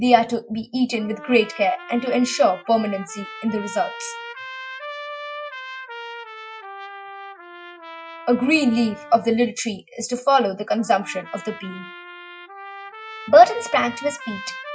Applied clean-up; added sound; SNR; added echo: classical method Wiener filter.